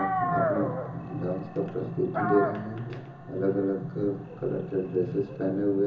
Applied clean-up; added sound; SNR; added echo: none; Dog; 5 dB; reverberation time 0.6 s.